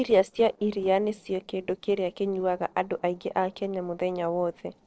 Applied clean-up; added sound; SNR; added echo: neural separator model SepFormer DNS4.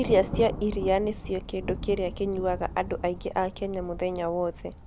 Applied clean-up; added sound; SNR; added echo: none; Thunder; 9 dB; none.